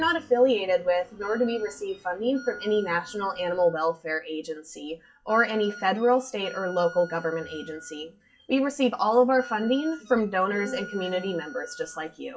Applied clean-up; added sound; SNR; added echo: classical method WPE with log-MMSE.